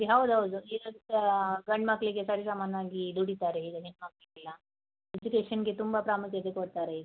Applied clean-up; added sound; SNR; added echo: none; none; none; none.